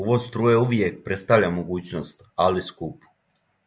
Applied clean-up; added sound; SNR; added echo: none; none; none; none.